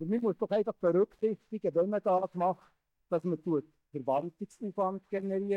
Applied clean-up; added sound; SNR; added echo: neural mask model DeepFilterNet 3.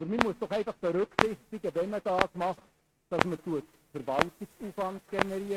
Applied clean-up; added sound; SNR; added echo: neural mask model RNNoise.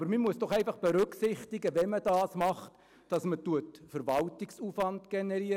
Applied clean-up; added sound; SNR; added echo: none; none; none; none.